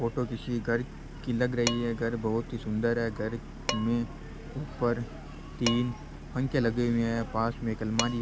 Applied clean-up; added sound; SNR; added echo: none; Dishes, pots, and pans; 12 dB; none.